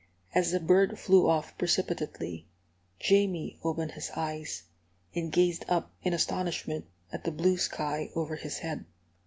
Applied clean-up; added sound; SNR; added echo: none; none; none; none.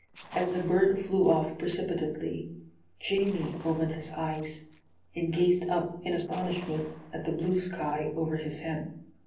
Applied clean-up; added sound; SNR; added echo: neural separator model SepFormer DNS4.